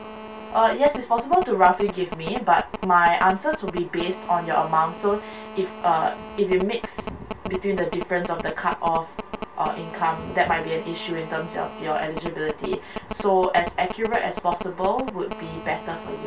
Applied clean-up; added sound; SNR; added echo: none; Telephone; 12 dB; reverberation time 0.2 s.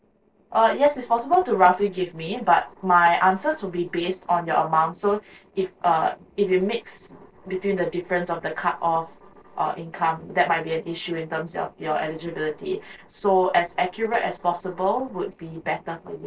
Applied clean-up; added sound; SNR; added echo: neural separator model SepFormer DNS4.